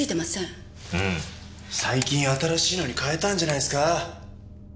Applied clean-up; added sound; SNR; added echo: none; Camera; 17 dB; none.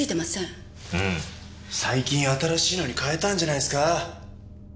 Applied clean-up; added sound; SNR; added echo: none; none; none; none.